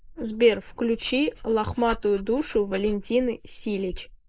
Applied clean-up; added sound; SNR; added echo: neural mask model Resemble Enhance denoiser.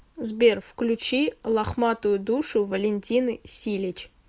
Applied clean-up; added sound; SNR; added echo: none; none; none; none.